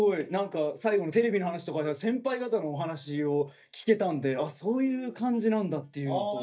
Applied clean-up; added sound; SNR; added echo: neural mask model DeepFilterNet 3.